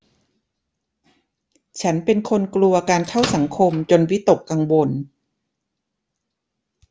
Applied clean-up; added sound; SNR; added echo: none; Microwave oven; 9 dB; none.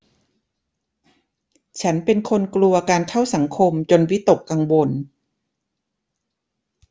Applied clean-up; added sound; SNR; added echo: none; none; none; none.